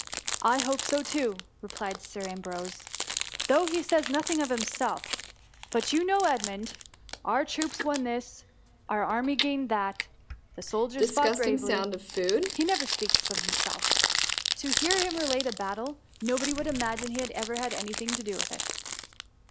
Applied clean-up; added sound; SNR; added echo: none; Crumpling, crinkling; 2 dB; none.